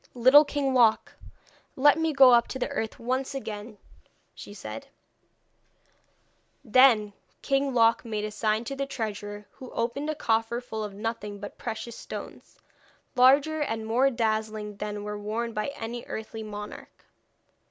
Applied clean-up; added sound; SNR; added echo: none; none; none; none.